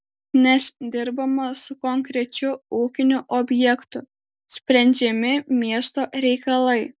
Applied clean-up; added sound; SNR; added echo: none; none; none; none.